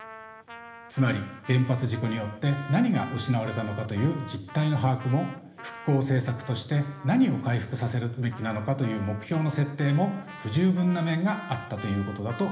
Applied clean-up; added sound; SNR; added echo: none; Trumpet; 17 dB; reverberation time 1.1 s.